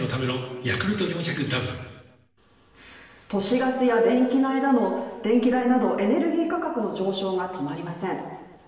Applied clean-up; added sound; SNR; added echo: none; none; none; reverberation time 1.0 s.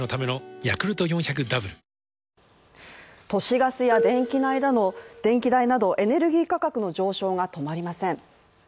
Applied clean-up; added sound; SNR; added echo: none; none; none; none.